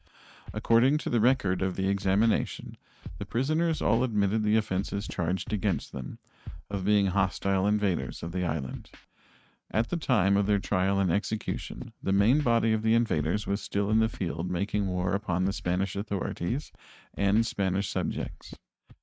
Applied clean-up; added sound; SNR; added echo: neural mask model RNNoise.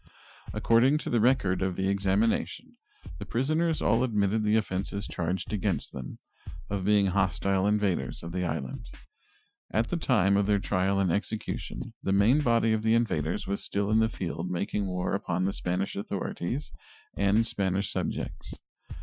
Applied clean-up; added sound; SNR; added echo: classical method Wiener filter.